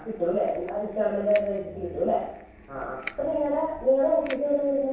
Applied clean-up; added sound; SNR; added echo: none; Crackle; 15 dB; reverberation time 0.7 s.